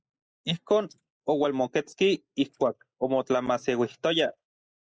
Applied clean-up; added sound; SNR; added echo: neural mask model Resemble Enhance denoiser.